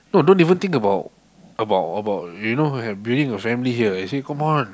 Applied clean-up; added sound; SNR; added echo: none; none; none; none.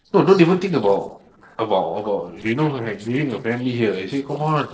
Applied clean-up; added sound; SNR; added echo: neural separator model SepFormer DNS4.